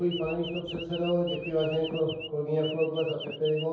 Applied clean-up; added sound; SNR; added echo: none; Chirp, tweet; 12 dB; reverberation time 0.9 s.